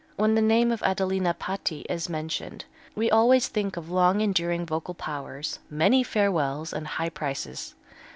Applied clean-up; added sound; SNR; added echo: none; none; none; none.